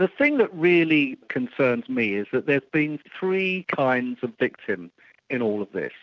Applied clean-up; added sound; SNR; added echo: none; none; none; none.